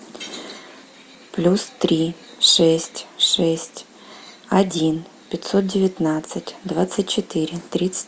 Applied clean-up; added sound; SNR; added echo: none; none; none; none.